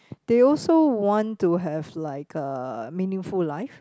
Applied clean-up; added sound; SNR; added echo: none; none; none; none.